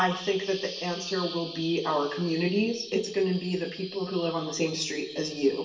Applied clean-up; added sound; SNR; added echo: none; Bird vocalization, bird call, bird song; 13 dB; reverberation time 0.9 s.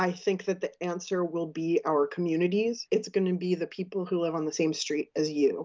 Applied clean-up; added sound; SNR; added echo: none; none; none; none.